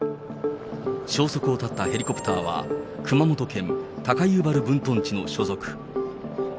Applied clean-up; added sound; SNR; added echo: none; Squeak; 18 dB; none.